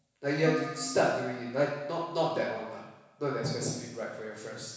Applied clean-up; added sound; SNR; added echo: none; Keyboard (musical); 11 dB; reverberation time 1.1 s.